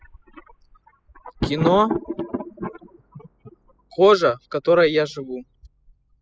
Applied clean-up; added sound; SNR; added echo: classical method spectral subtraction.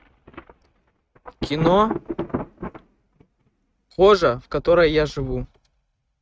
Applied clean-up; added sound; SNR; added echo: neural mask model RNNoise.